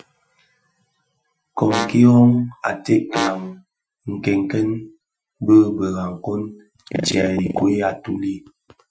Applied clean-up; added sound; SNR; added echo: classical method Wiener filter.